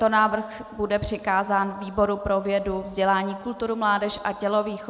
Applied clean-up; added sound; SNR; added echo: none; none; none; none.